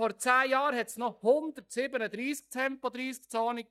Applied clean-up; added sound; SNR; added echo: neural mask model DeepFilterNet 3.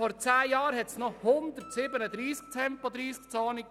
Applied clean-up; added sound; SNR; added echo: none; Acoustic guitar; 19 dB; none.